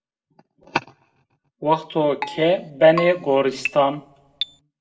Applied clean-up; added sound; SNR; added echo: none; Keyboard (musical); 11 dB; reverberation time 0.3 s.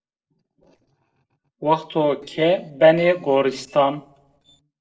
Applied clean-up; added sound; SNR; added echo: neural separator model SepFormer DNS4.